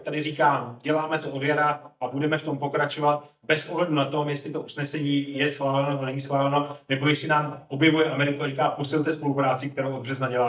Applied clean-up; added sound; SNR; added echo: neural mask model DeepFilterNet 3.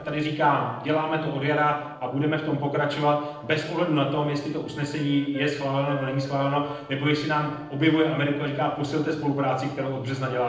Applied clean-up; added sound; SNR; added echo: neural separator model SepFormer DNS4.